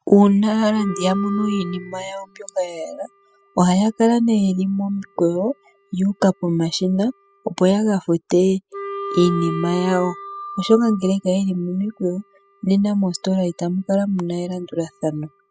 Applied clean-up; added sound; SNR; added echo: classical method spectral subtraction.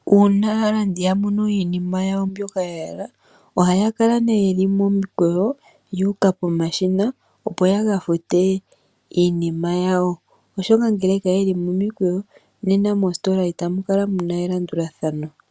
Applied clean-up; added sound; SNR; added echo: none; none; none; none.